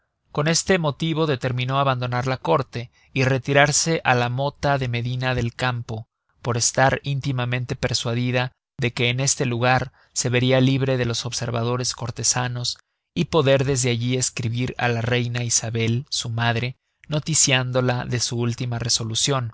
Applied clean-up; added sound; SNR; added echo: none; none; none; none.